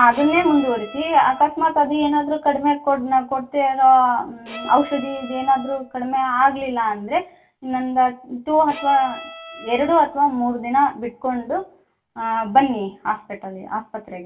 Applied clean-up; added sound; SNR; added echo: none; Bowed string instrument; 16 dB; reverberation time 0.2 s.